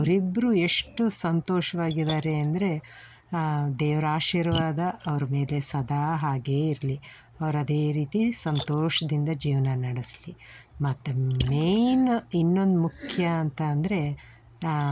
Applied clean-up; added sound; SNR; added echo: none; Splash, splatter; 17 dB; none.